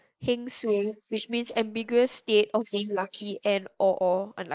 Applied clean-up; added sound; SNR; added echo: neural mask model Resemble Enhance denoiser.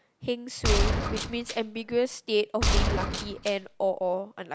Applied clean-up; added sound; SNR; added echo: none; Gunshot, gunfire; -2 dB; none.